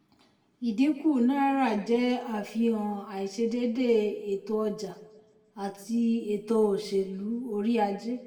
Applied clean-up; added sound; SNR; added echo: none; none; none; reverberation time 0.7 s.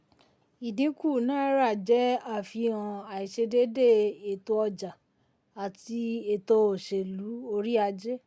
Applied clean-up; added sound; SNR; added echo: none; none; none; none.